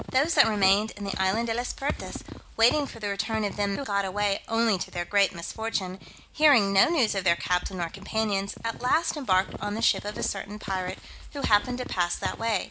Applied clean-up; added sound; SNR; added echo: none; Squeak / Walk, footsteps; 13 dB; none.